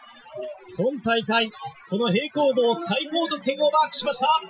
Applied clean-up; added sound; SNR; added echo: classical method Wiener filter.